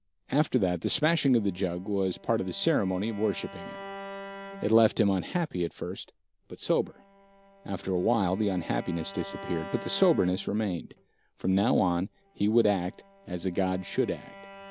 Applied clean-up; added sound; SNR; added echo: none; Bowed string instrument; 18 dB; none.